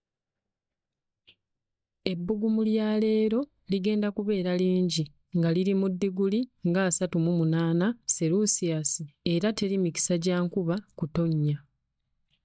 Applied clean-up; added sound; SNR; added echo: neural mask model DeepFilterNet 3.